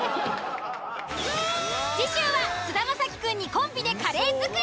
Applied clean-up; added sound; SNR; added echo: none; none; none; none.